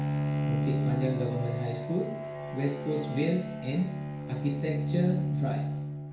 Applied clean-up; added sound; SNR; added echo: none; Bowed string instrument; -1 dB; reverberation time 0.5 s.